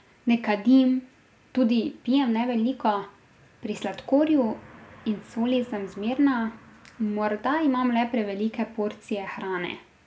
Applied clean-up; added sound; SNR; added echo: none; none; none; none.